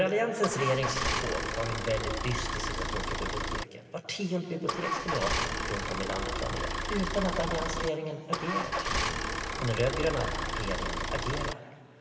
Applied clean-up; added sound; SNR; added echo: none; Idling / Engine starting / Motor vehicle (road); -1 dB; reverberation time 2.3 s.